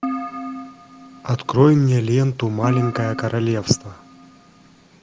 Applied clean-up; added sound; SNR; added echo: none; Keyboard (musical); 11 dB; none.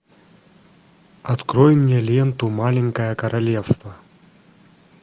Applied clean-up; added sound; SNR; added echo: none; none; none; none.